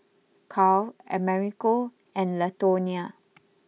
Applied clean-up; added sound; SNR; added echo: none; none; none; none.